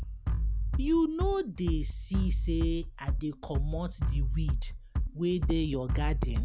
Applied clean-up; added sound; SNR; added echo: none; Bass drum; -2 dB; none.